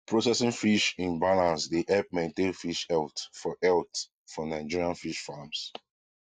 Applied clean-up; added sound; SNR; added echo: neural mask model Resemble Enhance denoiser.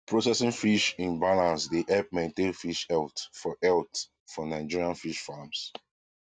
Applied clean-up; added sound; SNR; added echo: none; none; none; none.